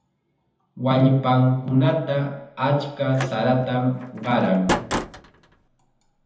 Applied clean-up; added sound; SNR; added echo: none; Slam; 8 dB; reverberation time 0.9 s.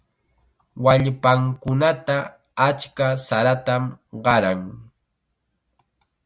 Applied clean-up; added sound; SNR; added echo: none; none; none; none.